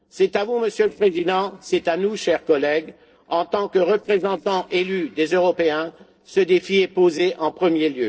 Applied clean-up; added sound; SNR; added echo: neural separator model SepFormer DNS4.